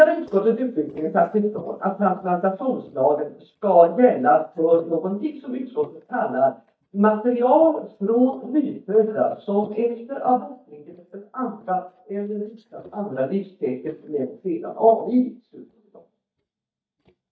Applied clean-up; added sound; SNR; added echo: neural mask model DeepFilterNet 3.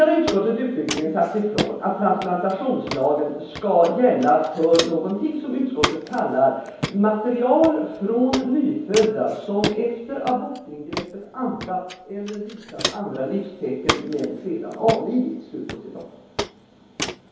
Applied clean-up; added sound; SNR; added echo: none; Walk, footsteps; 10 dB; reverberation time 2.2 s.